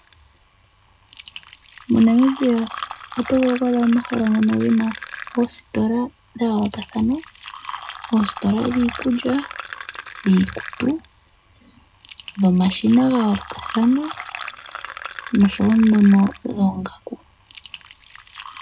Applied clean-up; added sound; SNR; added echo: none; Fill (with liquid); 15 dB; reverberation time 0.2 s.